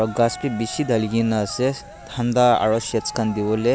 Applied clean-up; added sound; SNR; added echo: none; Cheering; 18 dB; none.